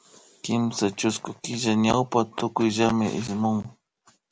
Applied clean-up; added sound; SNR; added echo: none; none; none; none.